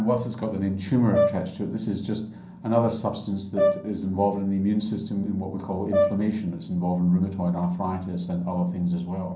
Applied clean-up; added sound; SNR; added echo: none; Brass instrument; 3 dB; reverberation time 0.6 s.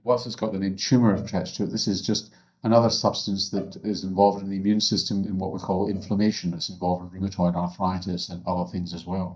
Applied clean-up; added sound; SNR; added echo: neural mask model DeepFilterNet 3.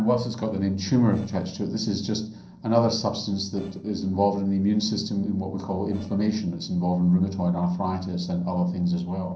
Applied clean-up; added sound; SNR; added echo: neural separator model SepFormer DNS4.